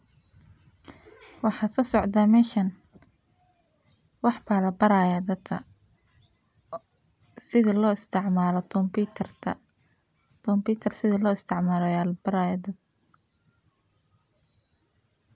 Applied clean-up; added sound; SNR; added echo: none; none; none; none.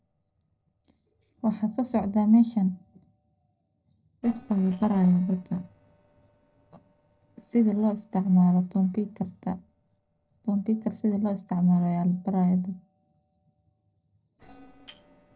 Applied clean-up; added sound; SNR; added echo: neural separator model SepFormer DNS4.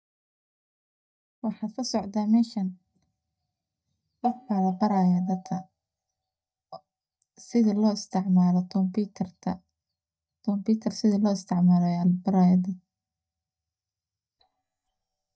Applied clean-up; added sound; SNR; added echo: neural mask model DeepFilterNet 3.